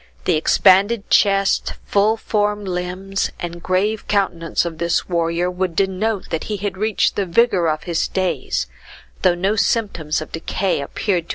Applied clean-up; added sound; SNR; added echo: none; none; none; none.